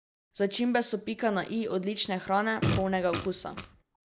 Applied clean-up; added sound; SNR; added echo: none; Fart; 3 dB; none.